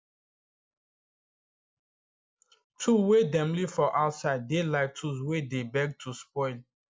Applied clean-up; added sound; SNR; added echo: none; none; none; none.